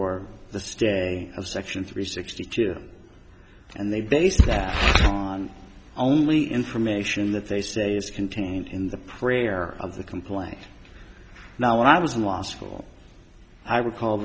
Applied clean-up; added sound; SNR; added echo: none; none; none; none.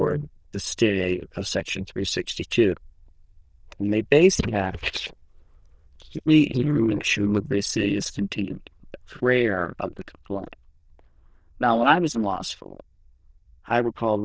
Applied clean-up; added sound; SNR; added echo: neural diffusion model UNIVERSE++.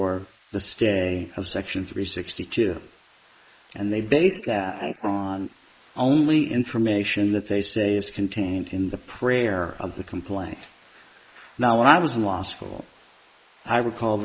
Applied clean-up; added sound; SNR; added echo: neural mask model Resemble Enhance denoiser.